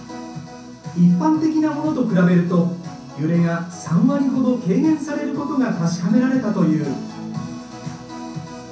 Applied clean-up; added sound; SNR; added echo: none; Alarm; 15 dB; reverberation time 0.6 s.